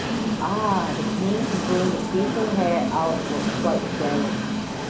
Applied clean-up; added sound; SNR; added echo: none; Train; 0 dB; none.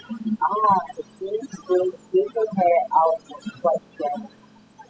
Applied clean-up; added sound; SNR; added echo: classical method spectral subtraction.